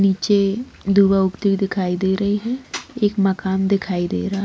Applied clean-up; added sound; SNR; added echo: none; none; none; none.